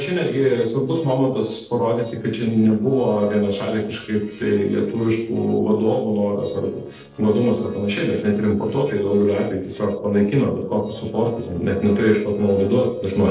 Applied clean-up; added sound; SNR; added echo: neural separator model SepFormer DNS4.